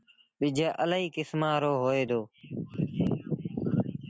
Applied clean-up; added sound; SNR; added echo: none; none; none; none.